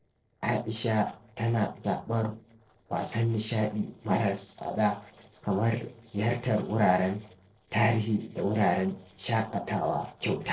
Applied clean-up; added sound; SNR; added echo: neural separator model SepFormer DNS4.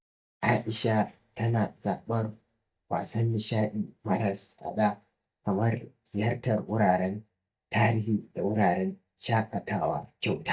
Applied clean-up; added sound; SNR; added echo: neural mask model DeepFilterNet 3.